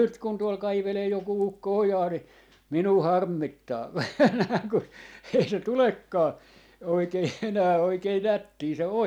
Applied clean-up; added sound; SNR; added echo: none; none; none; none.